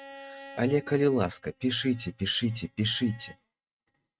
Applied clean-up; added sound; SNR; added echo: neural mask model RNNoise.